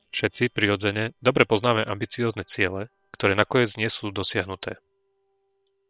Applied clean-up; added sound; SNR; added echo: neural separator model SepFormer WHAM!.